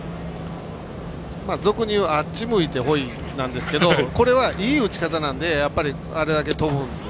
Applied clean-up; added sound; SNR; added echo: none; none; none; none.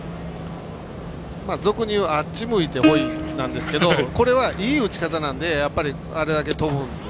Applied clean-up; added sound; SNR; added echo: none; Plucked string instrument; 4 dB; none.